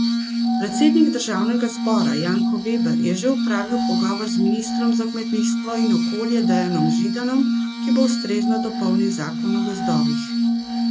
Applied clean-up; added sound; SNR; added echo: none; Glass; -3 dB; none.